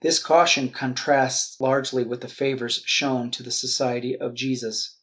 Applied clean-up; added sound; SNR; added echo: none; none; none; none.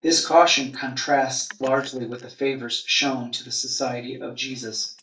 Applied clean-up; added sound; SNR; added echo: neural mask model DeepFilterNet 3.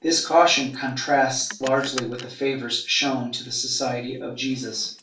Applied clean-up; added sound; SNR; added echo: none; Car; 19 dB; reverberation time 0.3 s.